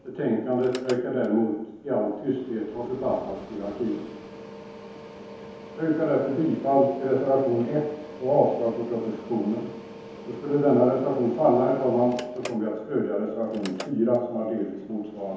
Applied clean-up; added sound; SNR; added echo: none; Mechanical fan; 16 dB; reverberation time 1.0 s.